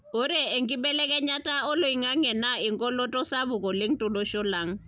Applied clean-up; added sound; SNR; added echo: none; none; none; none.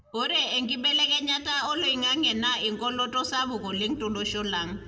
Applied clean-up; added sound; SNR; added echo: none; none; none; reverberation time 0.7 s.